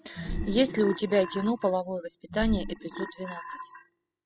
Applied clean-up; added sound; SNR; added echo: classical method spectral subtraction.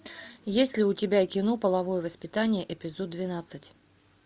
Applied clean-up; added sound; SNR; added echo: none; none; none; none.